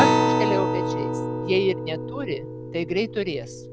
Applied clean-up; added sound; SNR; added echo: none; Acoustic guitar; -2 dB; none.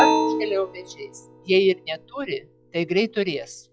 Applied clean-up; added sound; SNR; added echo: classical method log-MMSE.